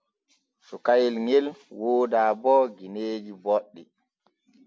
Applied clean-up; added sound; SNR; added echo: none; none; none; none.